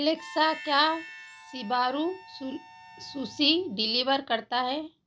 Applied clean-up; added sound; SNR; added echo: none; Harmonica; 17 dB; none.